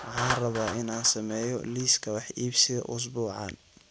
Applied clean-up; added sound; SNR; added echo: none; Clapping; 10 dB; none.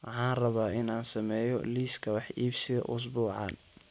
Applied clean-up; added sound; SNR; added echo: none; none; none; none.